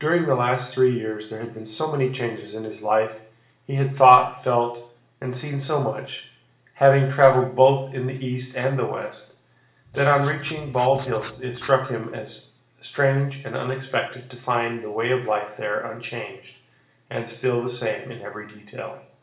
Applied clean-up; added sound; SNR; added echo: none; Writing; 17 dB; reverberation time 0.5 s.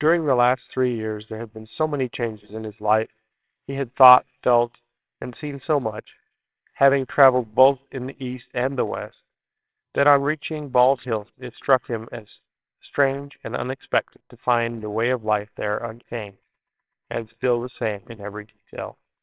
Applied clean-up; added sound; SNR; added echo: neural separator model SepFormer WHAMR!.